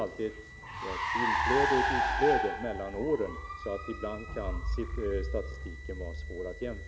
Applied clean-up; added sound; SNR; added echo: none; Car; -1 dB; none.